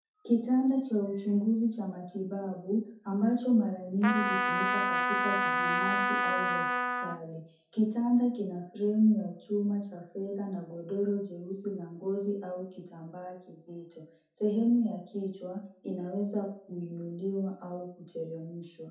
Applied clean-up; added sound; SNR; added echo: none; Trumpet; -2 dB; reverberation time 0.5 s.